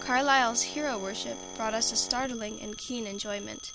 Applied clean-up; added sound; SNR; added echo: none; Drill + Telephone; 12 dB; none.